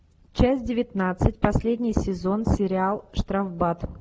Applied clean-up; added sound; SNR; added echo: none; none; none; none.